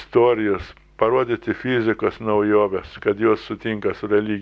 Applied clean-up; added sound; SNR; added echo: none; none; none; none.